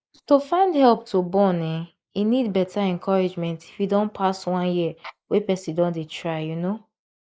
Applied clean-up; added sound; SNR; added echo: neural mask model Resemble Enhance denoiser.